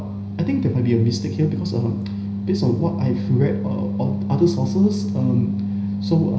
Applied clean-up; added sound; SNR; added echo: none; none; none; reverberation time 0.9 s.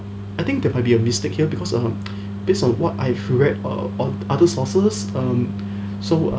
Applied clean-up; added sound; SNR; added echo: none; none; none; none.